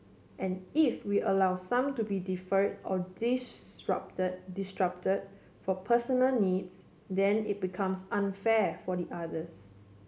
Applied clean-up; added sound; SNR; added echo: none; none; none; none.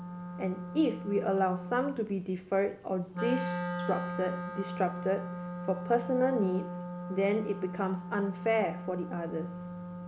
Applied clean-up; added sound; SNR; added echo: none; Wind instrument, woodwind instrument; 7 dB; none.